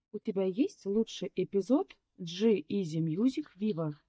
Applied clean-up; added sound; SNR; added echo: neural mask model DeepFilterNet 3.